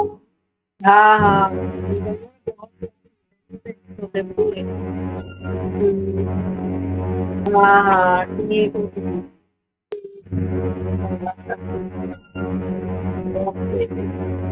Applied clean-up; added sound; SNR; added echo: neural mask model RNNoise.